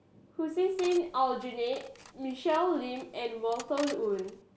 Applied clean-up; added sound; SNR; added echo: none; Cutlery, silverware; 18 dB; none.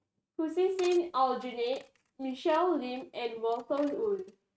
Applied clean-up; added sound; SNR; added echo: neural mask model RNNoise.